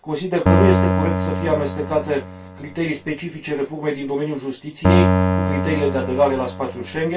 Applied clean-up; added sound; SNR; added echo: none; Keyboard (musical); -1 dB; reverberation time 0.2 s.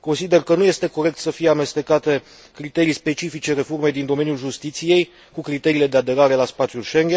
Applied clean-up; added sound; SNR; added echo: none; none; none; none.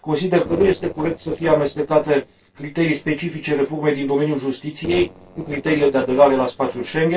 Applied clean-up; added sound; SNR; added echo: neural separator model SepFormer DNS4.